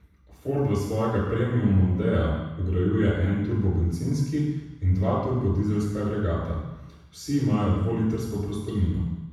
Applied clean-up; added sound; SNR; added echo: none; none; none; reverberation time 1.1 s.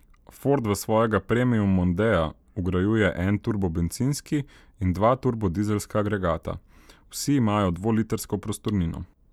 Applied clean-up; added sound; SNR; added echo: none; none; none; none.